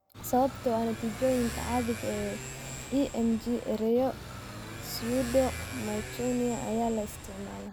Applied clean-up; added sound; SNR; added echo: none; Motorcycle / Accelerating, revving, vroom; 9 dB; none.